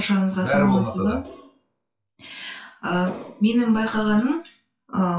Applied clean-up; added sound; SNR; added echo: classical method WPE with log-MMSE.